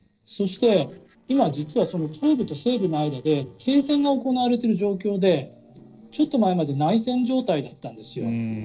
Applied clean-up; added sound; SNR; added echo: neural separator model SepFormer DNS4.